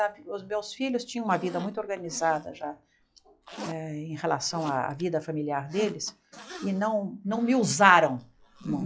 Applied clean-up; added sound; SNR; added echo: classical method log-MMSE.